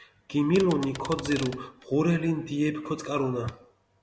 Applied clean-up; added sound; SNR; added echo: none; Typewriter; 13 dB; none.